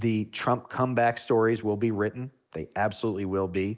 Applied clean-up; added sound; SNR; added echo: none; none; none; none.